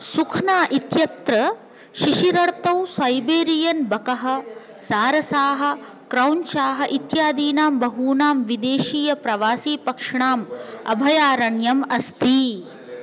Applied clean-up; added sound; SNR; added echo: none; none; none; none.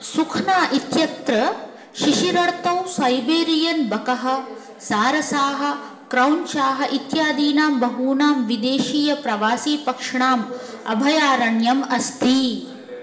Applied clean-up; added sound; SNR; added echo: none; none; none; reverberation time 1.0 s.